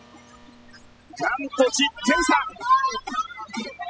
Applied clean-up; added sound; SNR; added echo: classical method spectral subtraction.